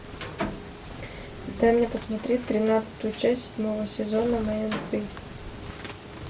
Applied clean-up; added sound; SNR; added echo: none; Bird; 12 dB; none.